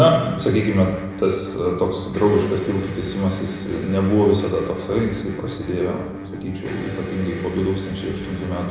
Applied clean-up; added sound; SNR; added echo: none; Electric guitar; 11 dB; reverberation time 1.0 s.